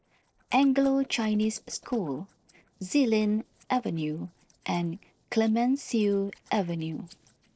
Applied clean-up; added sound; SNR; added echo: neural separator model SepFormer DNS4.